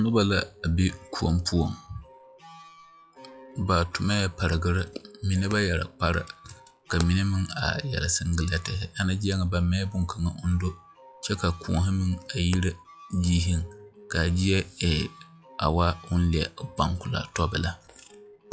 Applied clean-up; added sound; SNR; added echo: classical method log-MMSE.